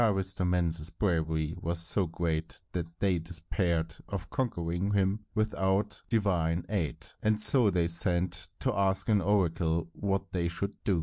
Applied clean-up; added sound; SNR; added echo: none; none; none; none.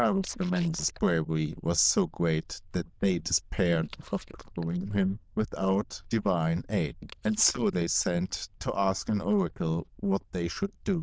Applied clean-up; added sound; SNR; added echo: neural diffusion model UNIVERSE++.